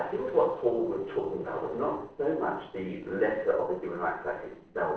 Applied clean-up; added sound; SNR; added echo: neural separator model SepFormer DNS4.